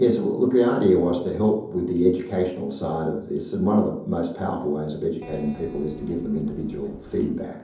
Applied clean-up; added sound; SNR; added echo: none; Keyboard (musical); 19 dB; reverberation time 2.8 s.